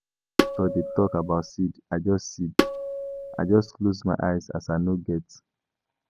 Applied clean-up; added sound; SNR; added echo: none; Tabla; 0 dB; none.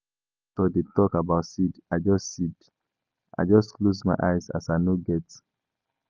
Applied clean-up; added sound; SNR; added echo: none; none; none; none.